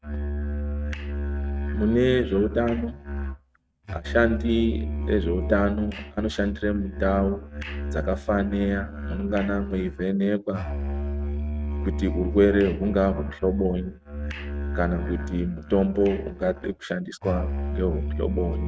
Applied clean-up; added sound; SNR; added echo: neural mask model RNNoise.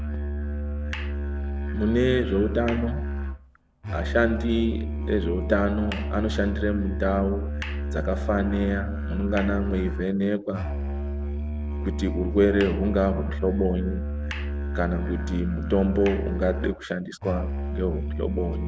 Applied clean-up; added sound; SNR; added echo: none; Musical instrument; 2 dB; none.